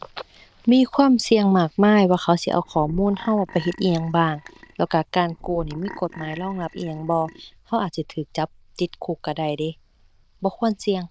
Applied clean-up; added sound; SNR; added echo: neural diffusion model UNIVERSE++.